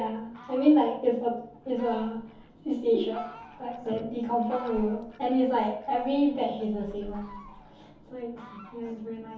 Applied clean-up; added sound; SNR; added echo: none; Fowl; 19 dB; reverberation time 0.6 s.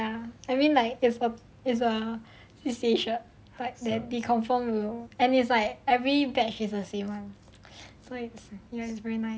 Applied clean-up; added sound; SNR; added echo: none; none; none; none.